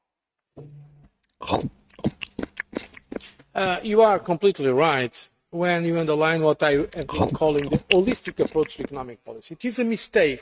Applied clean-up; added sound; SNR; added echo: neural mask model RNNoise.